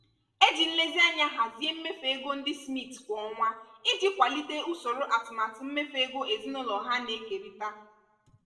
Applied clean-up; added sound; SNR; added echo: none; none; none; reverberation time 0.7 s.